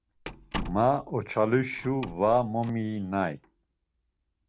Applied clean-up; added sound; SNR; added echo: none; Slam; 14 dB; none.